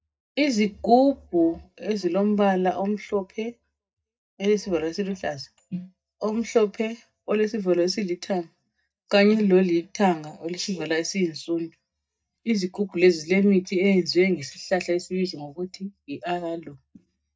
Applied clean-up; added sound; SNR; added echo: neural mask model DeepFilterNet 3.